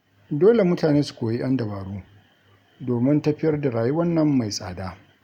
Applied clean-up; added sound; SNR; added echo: none; none; none; none.